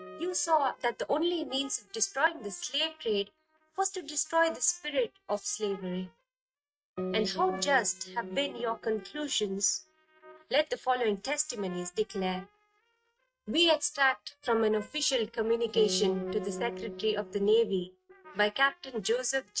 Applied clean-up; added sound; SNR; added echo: neural mask model RNNoise.